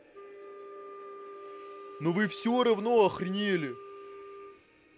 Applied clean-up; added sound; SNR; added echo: none; Wind instrument, woodwind instrument; 15 dB; none.